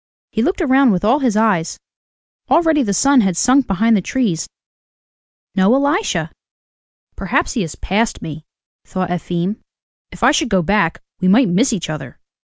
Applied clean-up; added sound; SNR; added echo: none; none; none; none.